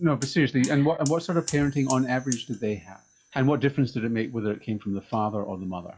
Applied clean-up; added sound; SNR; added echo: classical method log-MMSE.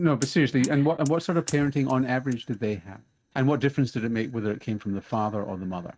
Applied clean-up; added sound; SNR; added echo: neural mask model RNNoise.